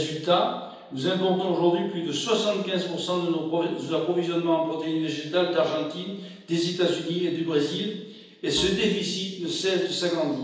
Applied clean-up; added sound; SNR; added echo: none; Bowed string instrument; 17 dB; reverberation time 0.9 s.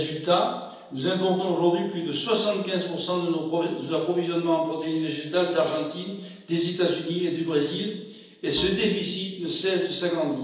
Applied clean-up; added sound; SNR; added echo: neural separator model SepFormer DNS4.